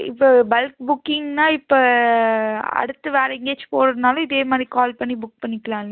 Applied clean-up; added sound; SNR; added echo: none; none; none; none.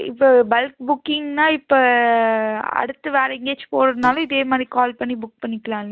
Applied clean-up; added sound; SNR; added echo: none; Fart; 18 dB; none.